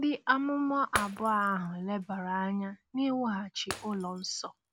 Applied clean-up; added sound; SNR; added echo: none; Shatter; 15 dB; none.